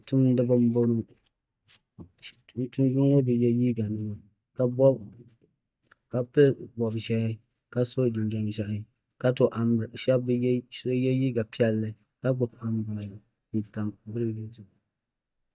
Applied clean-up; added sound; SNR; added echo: neural mask model DeepFilterNet 3.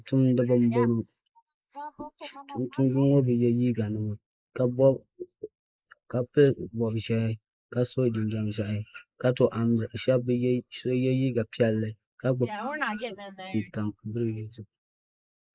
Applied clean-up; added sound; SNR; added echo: neural mask model Resemble Enhance denoiser.